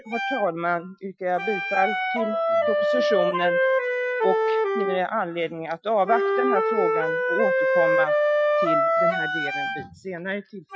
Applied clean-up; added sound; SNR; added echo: classical method Wiener filter.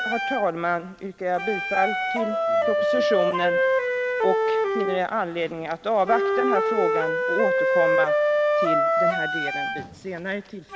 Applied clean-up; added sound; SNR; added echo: none; Wind instrument, woodwind instrument; -4 dB; none.